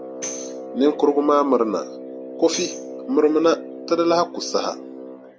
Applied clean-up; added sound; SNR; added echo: none; Tambourine + Brass instrument; 12 dB; none.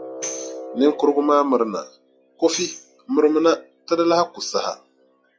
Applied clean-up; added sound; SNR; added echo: classical method log-MMSE.